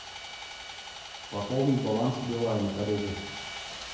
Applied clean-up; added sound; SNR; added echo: none; Sawing; 10 dB; reverberation time 1.0 s.